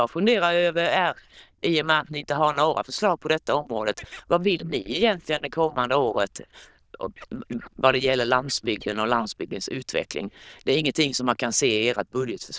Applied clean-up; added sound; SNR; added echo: neural diffusion model UNIVERSE++.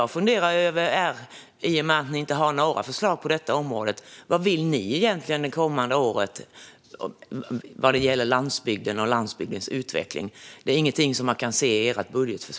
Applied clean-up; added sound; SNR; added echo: none; none; none; none.